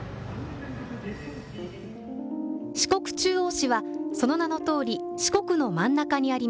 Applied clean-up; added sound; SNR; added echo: none; none; none; none.